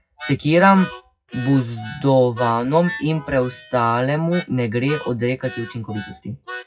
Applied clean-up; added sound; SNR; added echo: classical method WPE with log-MMSE.